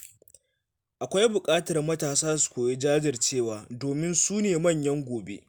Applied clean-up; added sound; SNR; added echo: none; none; none; none.